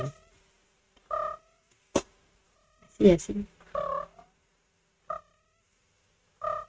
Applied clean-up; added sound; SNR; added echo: neural mask model RNNoise.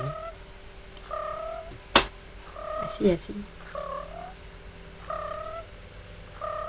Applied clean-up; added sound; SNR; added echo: none; Animal; 6 dB; none.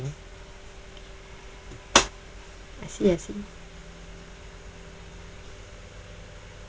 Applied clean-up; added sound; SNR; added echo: none; none; none; none.